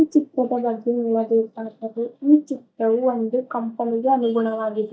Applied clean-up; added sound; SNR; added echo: neural mask model DeepFilterNet 3.